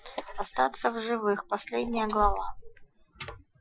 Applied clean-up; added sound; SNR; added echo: classical method Wiener filter.